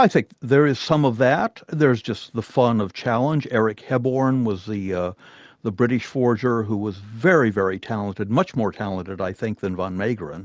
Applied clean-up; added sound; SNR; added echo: none; none; none; none.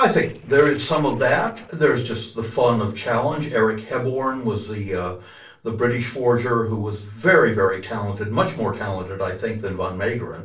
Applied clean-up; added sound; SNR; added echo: neural separator model SepFormer DNS4.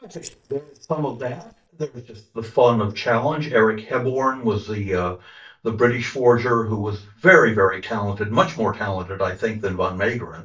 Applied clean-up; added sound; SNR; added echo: neural mask model DeepFilterNet 3.